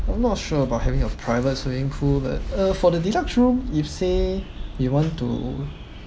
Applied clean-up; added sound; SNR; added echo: none; none; none; none.